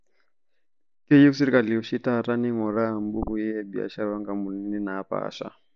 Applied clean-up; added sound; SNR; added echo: none; none; none; none.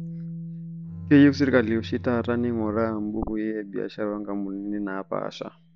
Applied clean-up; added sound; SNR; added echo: none; Bowed string instrument + Bass guitar; 14 dB; none.